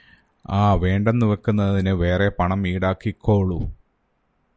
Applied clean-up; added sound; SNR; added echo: none; none; none; none.